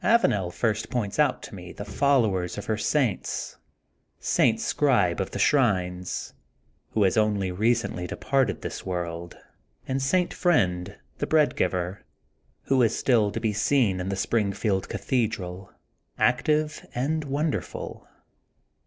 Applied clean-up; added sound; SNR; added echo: neural separator model SepFormer DNS4.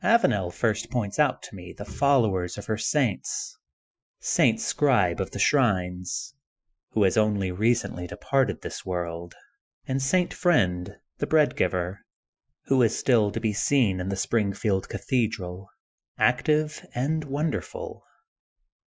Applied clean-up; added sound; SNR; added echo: classical method Wiener filter.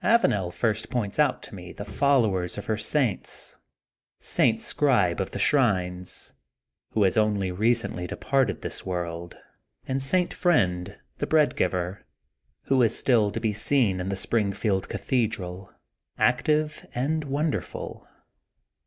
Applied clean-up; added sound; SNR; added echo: neural mask model DeepFilterNet 3.